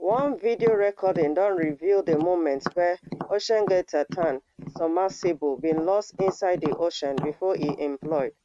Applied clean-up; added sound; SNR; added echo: neural mask model RNNoise.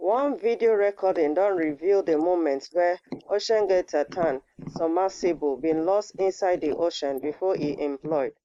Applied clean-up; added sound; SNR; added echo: neural mask model Resemble Enhance denoiser.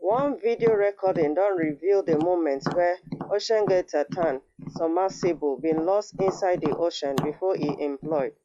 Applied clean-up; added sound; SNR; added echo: classical method log-MMSE.